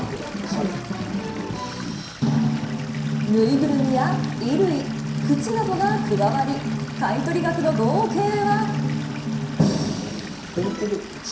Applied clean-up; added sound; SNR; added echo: none; Stream / Liquid; 16 dB; reverberation time 0.7 s.